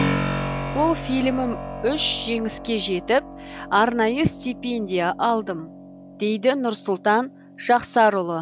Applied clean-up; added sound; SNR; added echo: none; Keyboard (musical); 9 dB; none.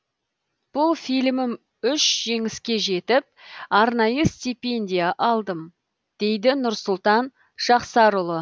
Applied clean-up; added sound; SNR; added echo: none; none; none; none.